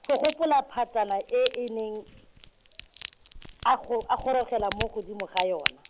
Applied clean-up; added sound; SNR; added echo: none; Crack; 11 dB; none.